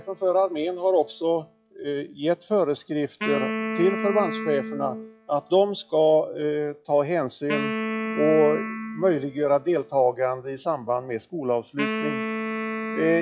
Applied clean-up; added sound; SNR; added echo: classical method log-MMSE.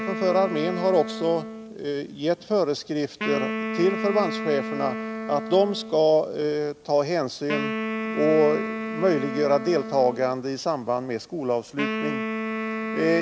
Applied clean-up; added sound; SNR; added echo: none; Wind instrument, woodwind instrument; 7 dB; none.